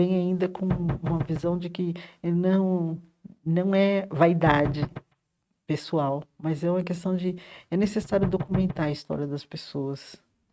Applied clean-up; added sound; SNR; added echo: neural mask model RNNoise.